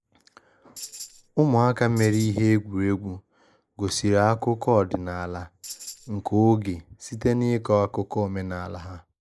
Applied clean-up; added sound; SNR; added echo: neural mask model Resemble Enhance denoiser.